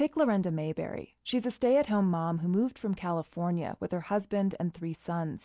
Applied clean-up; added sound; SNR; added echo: none; none; none; none.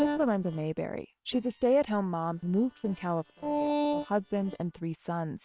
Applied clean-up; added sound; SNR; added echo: neural separator model SepFormer WHAM!.